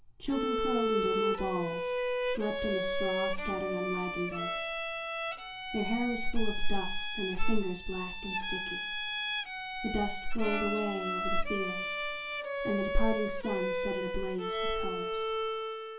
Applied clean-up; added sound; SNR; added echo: none; Bowed string instrument; 2 dB; reverberation time 0.3 s.